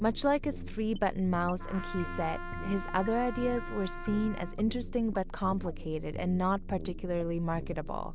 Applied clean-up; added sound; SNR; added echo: none; Trumpet; 13 dB; none.